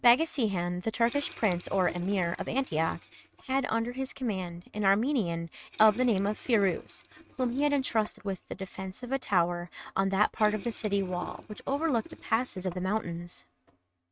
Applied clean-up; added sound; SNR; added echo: neural mask model RNNoise.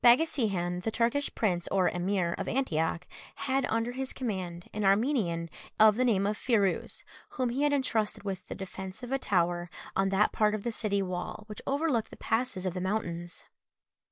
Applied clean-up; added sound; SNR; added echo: none; none; none; none.